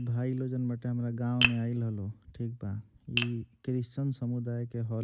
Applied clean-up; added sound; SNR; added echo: none; Tap; 4 dB; none.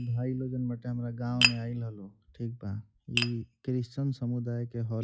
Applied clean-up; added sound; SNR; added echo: classical method log-MMSE.